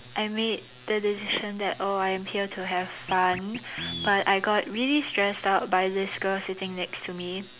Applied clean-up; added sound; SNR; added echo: none; Scratching (performance technique); 13 dB; none.